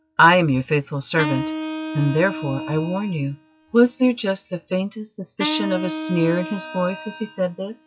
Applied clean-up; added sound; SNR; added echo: classical method log-MMSE.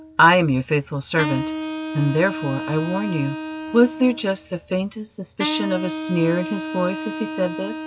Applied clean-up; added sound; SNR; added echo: none; Wind instrument, woodwind instrument; 8 dB; none.